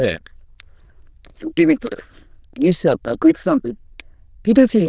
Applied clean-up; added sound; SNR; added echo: neural diffusion model UNIVERSE++.